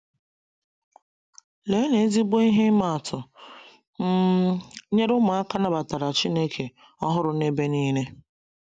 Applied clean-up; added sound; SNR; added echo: none; none; none; none.